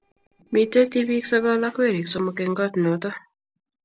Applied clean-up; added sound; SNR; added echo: neural separator model SepFormer DNS4.